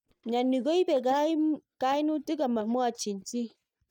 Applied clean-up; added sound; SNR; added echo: neural mask model DeepFilterNet 3.